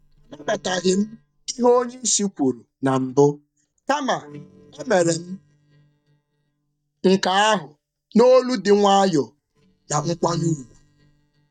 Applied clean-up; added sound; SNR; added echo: neural mask model DeepFilterNet 3.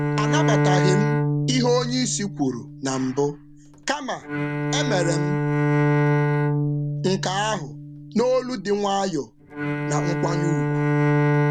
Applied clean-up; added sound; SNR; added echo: none; Bowed string instrument; -3 dB; none.